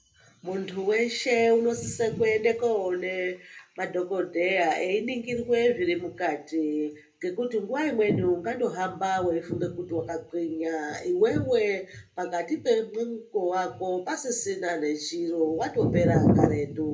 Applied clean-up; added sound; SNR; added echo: none; none; none; reverberation time 0.3 s.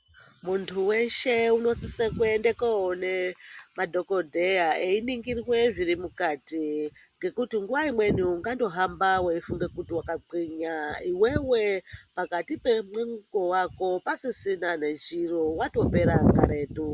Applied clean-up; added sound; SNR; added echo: none; none; none; none.